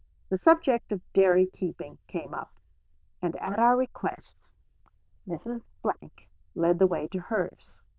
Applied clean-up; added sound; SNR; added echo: neural diffusion model UNIVERSE++.